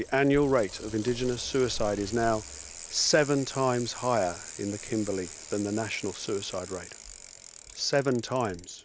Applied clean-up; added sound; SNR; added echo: none; Bicycle; 13 dB; none.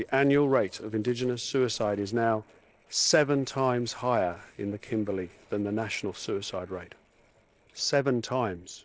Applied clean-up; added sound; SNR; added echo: neural separator model SepFormer DNS4.